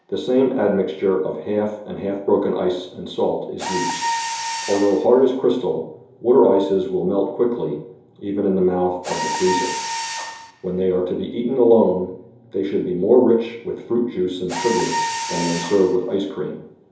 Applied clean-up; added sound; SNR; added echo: none; Mechanisms; 11 dB; reverberation time 2.8 s.